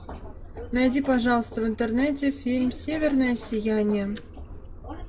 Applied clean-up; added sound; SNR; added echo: none; Subway, metro, underground; 14 dB; none.